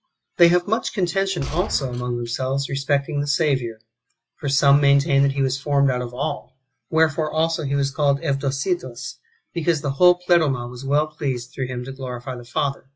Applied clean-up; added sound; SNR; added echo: classical method log-MMSE.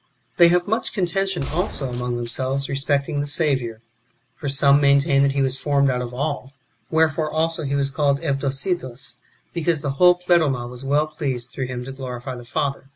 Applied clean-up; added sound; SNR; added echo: none; Gunshot, gunfire; 13 dB; none.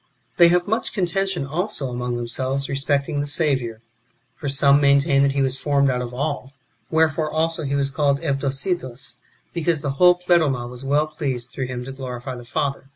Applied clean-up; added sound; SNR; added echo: none; none; none; none.